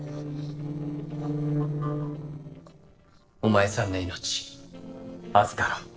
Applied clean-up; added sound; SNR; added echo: neural separator model SepFormer DNS4.